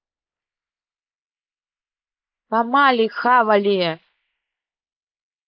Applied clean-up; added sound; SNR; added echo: neural mask model Resemble Enhance denoiser.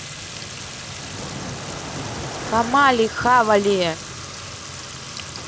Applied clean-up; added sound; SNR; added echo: none; Fill (with liquid) / Trickle, dribble / Sink (filling or washing) + Car passing by; 9 dB; none.